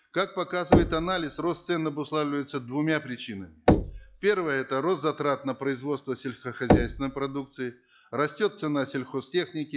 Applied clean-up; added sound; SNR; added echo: classical method log-MMSE.